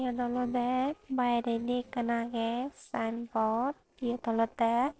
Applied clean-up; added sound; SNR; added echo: neural separator model SepFormer DNS4.